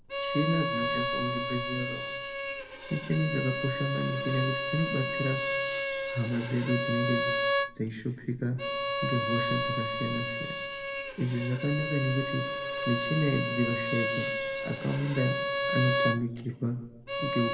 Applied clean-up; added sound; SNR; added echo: none; Bowed string instrument; 1 dB; reverberation time 1.0 s.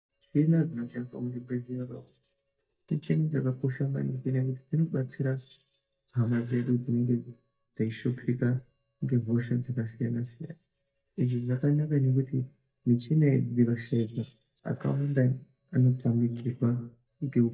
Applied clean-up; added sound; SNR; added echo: neural mask model DeepFilterNet 3.